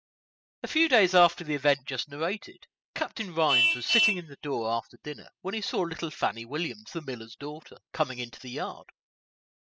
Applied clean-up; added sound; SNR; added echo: classical method spectral subtraction.